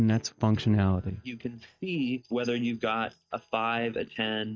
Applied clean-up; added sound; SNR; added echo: neural mask model DeepFilterNet 3.